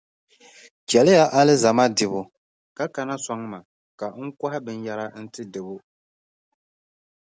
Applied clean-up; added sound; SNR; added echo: none; none; none; none.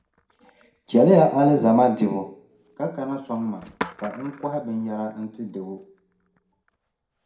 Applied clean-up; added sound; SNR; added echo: none; Skateboard; 20 dB; reverberation time 0.5 s.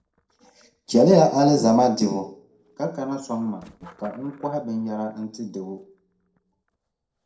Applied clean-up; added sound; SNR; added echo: neural separator model SepFormer DNS4.